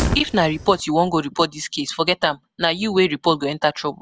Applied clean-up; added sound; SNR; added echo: none; Fire; 11 dB; none.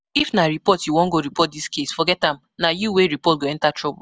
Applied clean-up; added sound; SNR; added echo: none; none; none; none.